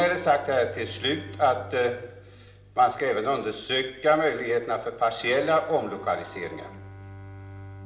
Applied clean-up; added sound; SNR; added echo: none; Bowed string instrument; 19 dB; reverberation time 1.2 s.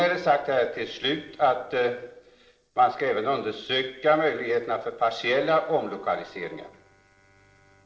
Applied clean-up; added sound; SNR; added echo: neural separator model SepFormer DNS4.